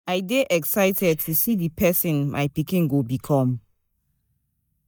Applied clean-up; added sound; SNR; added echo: neural mask model DeepFilterNet 3.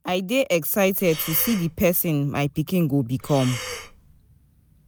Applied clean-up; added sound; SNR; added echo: none; Breathing; 13 dB; none.